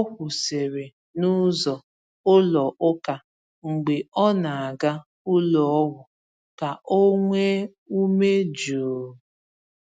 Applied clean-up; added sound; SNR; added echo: none; none; none; none.